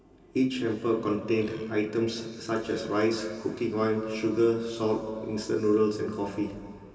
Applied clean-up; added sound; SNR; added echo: none; Burping, eructation; 16 dB; reverberation time 2.5 s.